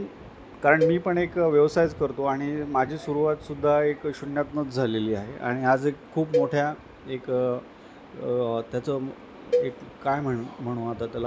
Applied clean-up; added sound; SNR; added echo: none; Cowbell; 6 dB; none.